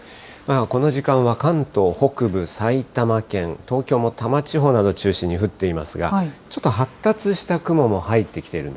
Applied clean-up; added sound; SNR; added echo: none; none; none; none.